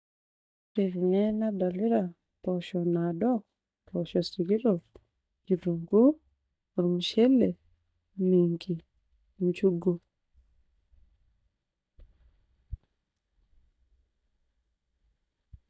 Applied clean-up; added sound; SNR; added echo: neural mask model DeepFilterNet 3.